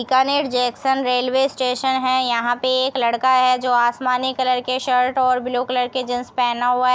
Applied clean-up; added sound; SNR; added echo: none; none; none; none.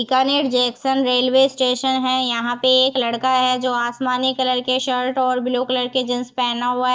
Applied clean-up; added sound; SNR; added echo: neural mask model DeepFilterNet 3.